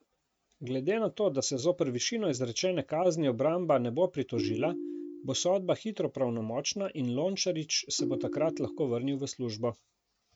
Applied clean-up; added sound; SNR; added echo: none; Ringtone; 6 dB; none.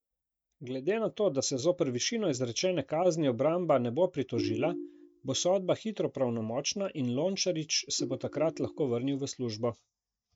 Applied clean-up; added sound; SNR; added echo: neural mask model DeepFilterNet 3.